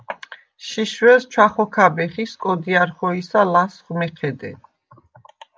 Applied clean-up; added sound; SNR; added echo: none; none; none; none.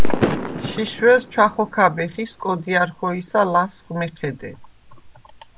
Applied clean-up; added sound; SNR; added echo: none; Fireworks; 3 dB; none.